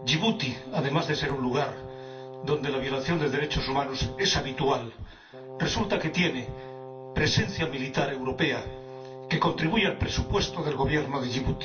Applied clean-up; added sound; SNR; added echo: none; Brass instrument; 13 dB; reverberation time 0.3 s.